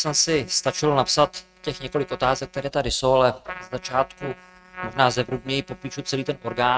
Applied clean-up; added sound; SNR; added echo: neural mask model RNNoise.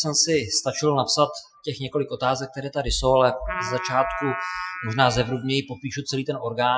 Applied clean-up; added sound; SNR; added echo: classical method Wiener filter.